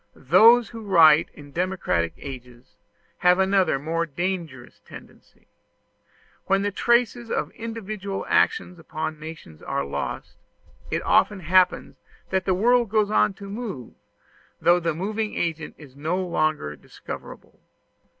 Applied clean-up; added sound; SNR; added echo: none; none; none; none.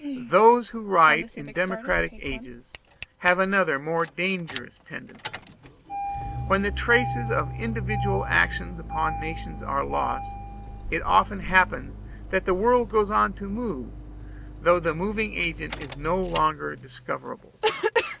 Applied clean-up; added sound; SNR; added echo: none; Engine starting; 8 dB; none.